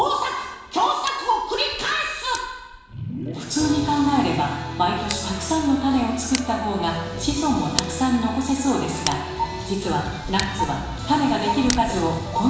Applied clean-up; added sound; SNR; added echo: none; Tick; 14 dB; reverberation time 1.0 s.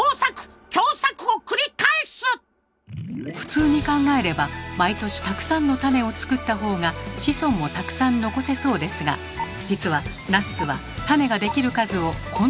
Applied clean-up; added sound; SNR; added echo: none; none; none; none.